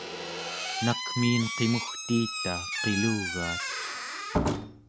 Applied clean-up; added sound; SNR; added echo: none; Squeak / Slam; 2 dB; none.